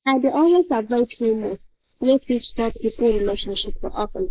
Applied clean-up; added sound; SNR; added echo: neural mask model Resemble Enhance denoiser.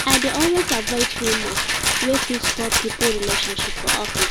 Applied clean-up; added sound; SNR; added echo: none; Rattle; -2 dB; none.